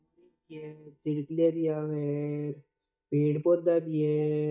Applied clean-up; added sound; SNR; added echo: neural mask model DeepFilterNet 3.